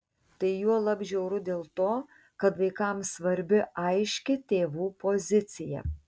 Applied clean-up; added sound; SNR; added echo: none; none; none; none.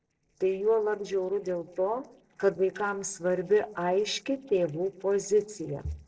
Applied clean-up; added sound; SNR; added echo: neural separator model SepFormer DNS4.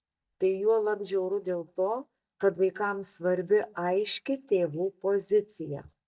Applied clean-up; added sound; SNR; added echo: neural mask model DeepFilterNet 3.